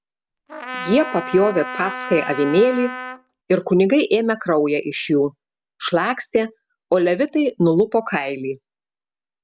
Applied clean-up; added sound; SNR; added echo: none; Trumpet; 10 dB; none.